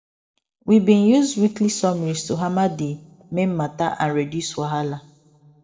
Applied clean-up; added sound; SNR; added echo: neural separator model SepFormer DNS4.